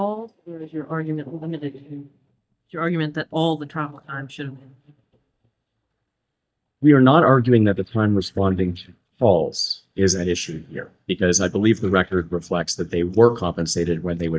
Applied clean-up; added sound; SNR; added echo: neural mask model DeepFilterNet 3.